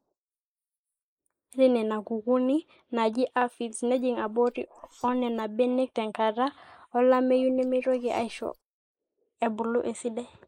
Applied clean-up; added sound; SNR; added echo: neural mask model Resemble Enhance denoiser.